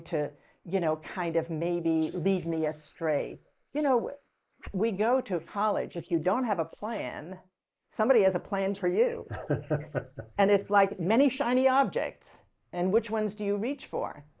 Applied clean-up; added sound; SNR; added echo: neural mask model Resemble Enhance denoiser.